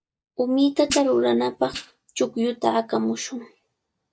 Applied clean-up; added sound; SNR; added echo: neural mask model DeepFilterNet 3.